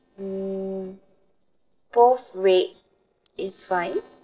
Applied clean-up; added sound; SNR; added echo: neural separator model SepFormer DNS4.